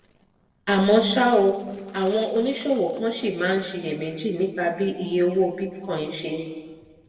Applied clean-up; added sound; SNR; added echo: neural separator model SepFormer DNS4.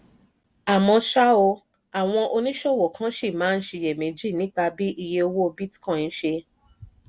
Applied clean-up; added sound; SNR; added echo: none; none; none; none.